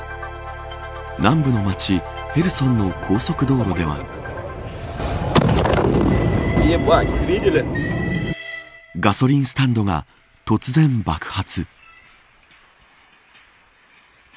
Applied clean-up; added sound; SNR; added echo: none; Train; 19 dB; none.